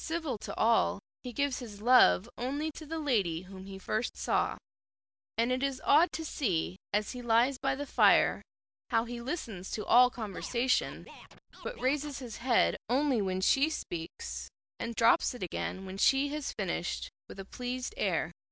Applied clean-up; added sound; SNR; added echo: neural separator model SepFormer DNS4.